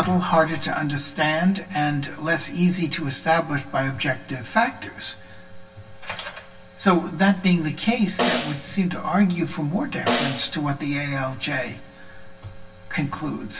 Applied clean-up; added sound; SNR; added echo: none; Snare drum; 4 dB; reverberation time 0.1 s.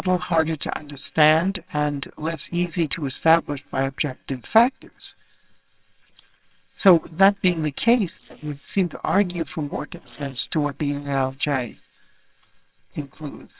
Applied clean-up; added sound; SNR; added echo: neural separator model SepFormer WHAMR!.